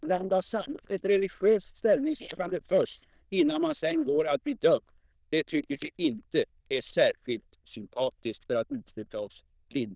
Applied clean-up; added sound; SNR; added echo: neural diffusion model UNIVERSE++.